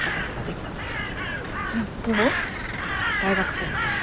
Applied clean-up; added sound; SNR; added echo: none; Crow; 0 dB; none.